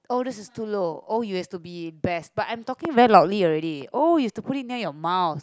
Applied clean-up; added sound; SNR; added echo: none; none; none; none.